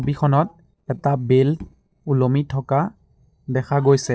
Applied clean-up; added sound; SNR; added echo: neural separator model SepFormer DNS4.